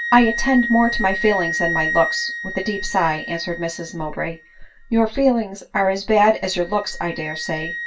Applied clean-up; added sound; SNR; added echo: none; Wind instrument, woodwind instrument; 8 dB; reverberation time 0.2 s.